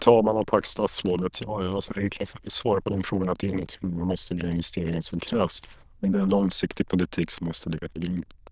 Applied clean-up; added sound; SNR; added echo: neural diffusion model UNIVERSE++.